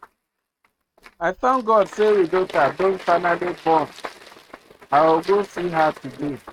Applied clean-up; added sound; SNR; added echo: neural mask model RNNoise.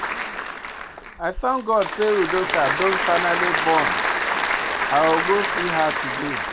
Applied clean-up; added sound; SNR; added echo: none; Applause / Crowd; 0 dB; none.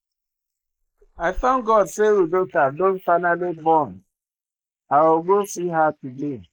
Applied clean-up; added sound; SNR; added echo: neural mask model Resemble Enhance denoiser.